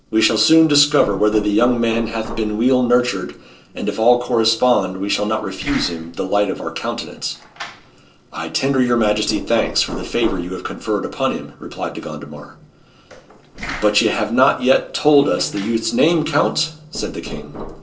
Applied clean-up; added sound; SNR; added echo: neural separator model SepFormer DNS4.